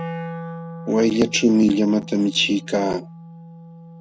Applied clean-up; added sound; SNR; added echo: none; Wind instrument, woodwind instrument; 13 dB; none.